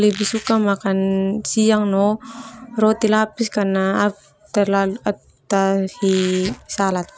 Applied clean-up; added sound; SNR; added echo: none; Squeak; 14 dB; none.